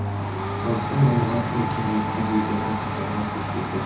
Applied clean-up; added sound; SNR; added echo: none; Domestic sounds, home sounds; 1 dB; reverberation time 0.7 s.